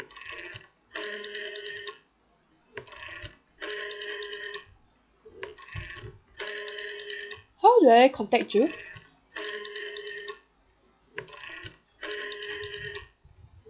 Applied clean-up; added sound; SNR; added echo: classical method log-MMSE.